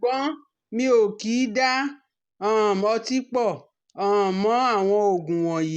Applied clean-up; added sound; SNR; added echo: none; none; none; none.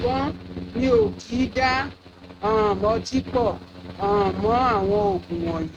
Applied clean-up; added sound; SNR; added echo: neural mask model RNNoise.